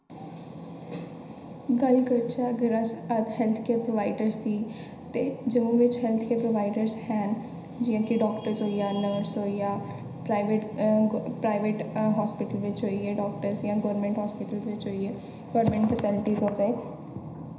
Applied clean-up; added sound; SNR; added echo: none; none; none; reverberation time 0.9 s.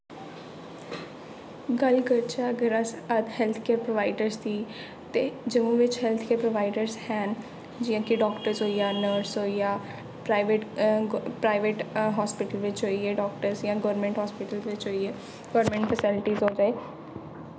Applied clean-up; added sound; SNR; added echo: none; none; none; none.